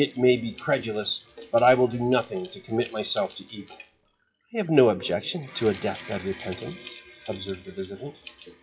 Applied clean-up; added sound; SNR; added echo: classical method WPE with log-MMSE.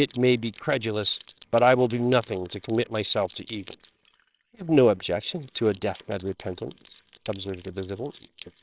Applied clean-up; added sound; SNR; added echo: neural separator model SepFormer WHAMR!.